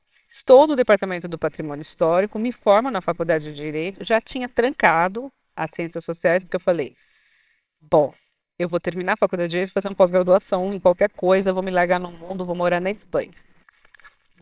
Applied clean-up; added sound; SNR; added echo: neural separator model SepFormer WHAMR!.